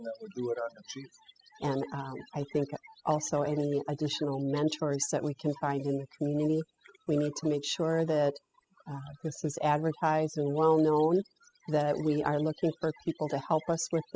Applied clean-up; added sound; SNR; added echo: classical method spectral subtraction.